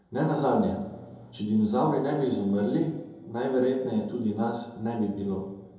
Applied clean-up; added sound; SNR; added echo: none; none; none; reverberation time 2.6 s.